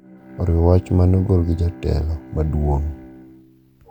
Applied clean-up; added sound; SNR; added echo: none; Bowed string instrument; 19 dB; none.